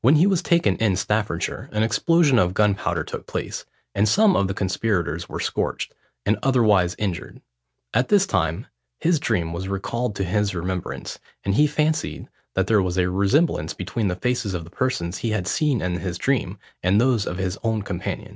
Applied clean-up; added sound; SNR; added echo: none; none; none; none.